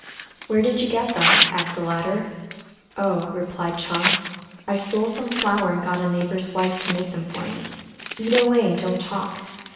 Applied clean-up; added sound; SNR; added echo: none; Tearing; 4 dB; reverberation time 1.2 s.